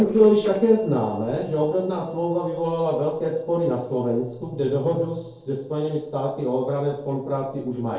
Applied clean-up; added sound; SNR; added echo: neural separator model SepFormer DNS4.